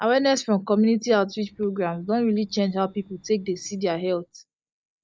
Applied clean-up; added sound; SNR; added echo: neural mask model DeepFilterNet 3.